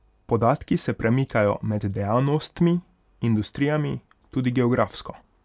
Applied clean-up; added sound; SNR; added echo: none; none; none; none.